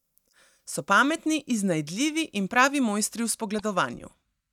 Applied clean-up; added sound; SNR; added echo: neural mask model DeepFilterNet 3.